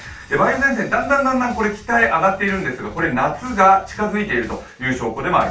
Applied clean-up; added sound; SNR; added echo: none; none; none; reverberation time 0.3 s.